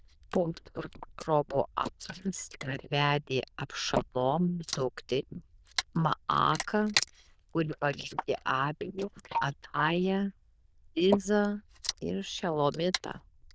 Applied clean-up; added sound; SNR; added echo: neural diffusion model UNIVERSE++.